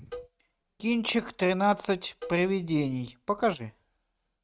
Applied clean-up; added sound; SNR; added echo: neural mask model RNNoise.